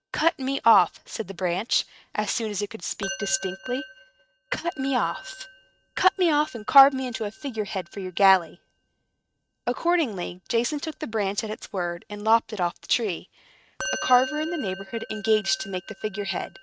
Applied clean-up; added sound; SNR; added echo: neural mask model RNNoise.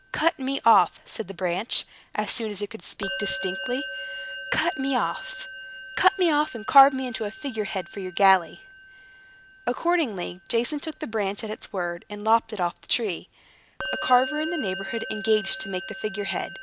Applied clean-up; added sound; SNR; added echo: none; Musical instrument; 12 dB; none.